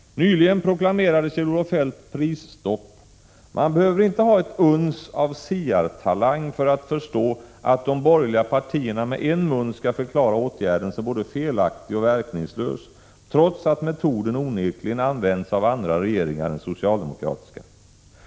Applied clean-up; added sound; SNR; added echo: none; none; none; none.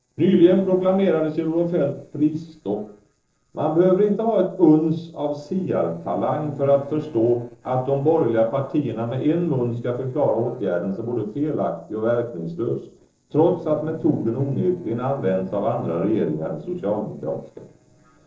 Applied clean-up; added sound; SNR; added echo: neural separator model SepFormer DNS4.